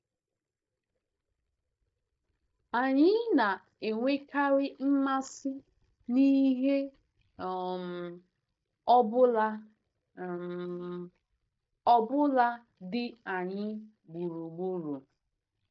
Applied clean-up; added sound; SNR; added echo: neural mask model DeepFilterNet 3.